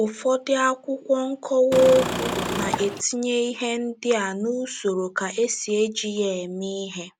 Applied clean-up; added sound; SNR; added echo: none; Engine / Car; 3 dB; none.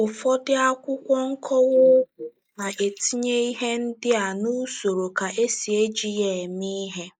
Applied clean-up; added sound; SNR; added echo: neural mask model Resemble Enhance denoiser.